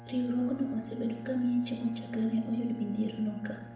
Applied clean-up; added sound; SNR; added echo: none; Bowed string instrument; 14 dB; reverberation time 0.7 s.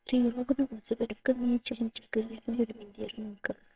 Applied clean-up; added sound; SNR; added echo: neural separator model SepFormer WHAMR!.